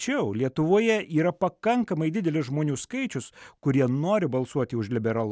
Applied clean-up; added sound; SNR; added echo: none; none; none; none.